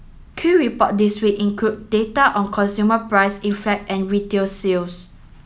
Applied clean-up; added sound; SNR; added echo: none; none; none; none.